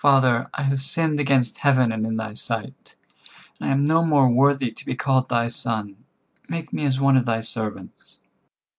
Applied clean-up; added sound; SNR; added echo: none; none; none; none.